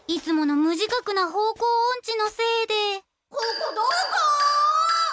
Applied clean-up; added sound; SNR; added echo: none; none; none; none.